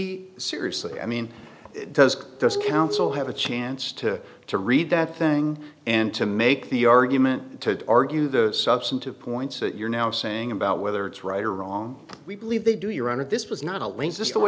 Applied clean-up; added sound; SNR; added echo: none; Glass; 6 dB; none.